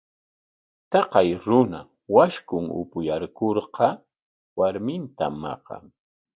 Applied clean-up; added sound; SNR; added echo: none; none; none; none.